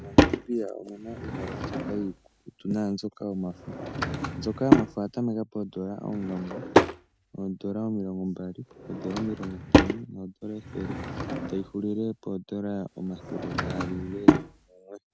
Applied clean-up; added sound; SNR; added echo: none; Drawer open or close / Wood; -5 dB; none.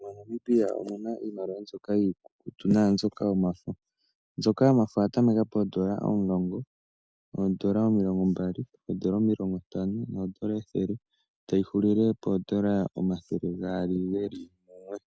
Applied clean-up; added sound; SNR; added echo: none; none; none; none.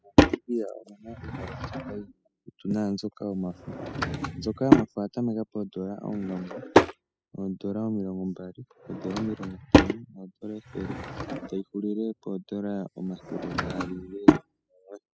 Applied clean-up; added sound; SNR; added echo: classical method spectral subtraction.